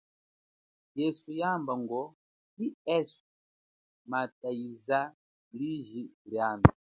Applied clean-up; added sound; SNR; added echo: none; none; none; none.